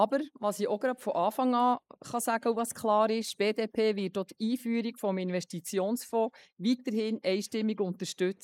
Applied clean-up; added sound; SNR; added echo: neural mask model Resemble Enhance denoiser.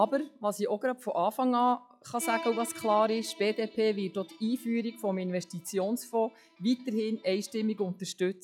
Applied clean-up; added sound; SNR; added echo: classical method log-MMSE.